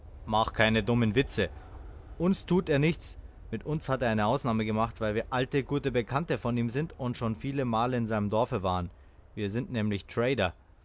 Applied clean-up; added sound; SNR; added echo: none; Aircraft; 18 dB; none.